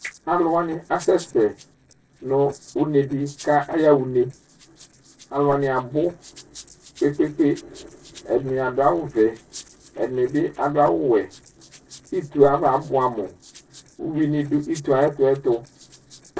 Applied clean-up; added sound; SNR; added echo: neural separator model SepFormer DNS4.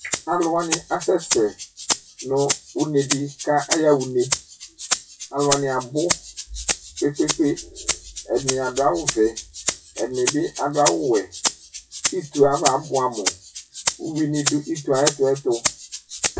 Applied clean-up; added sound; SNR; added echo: classical method WPE with log-MMSE.